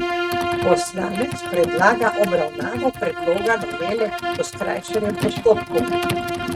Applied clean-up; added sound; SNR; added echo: neural mask model RNNoise.